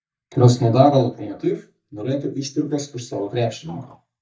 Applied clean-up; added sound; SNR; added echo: neural mask model DeepFilterNet 3.